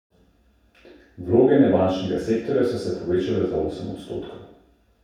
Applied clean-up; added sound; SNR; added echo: none; none; none; reverberation time 0.7 s.